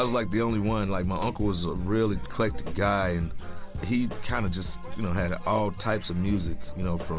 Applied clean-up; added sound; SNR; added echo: none; none; none; none.